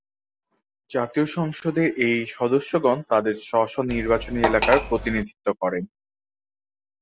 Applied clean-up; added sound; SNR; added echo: none; Cutlery, silverware; 2 dB; none.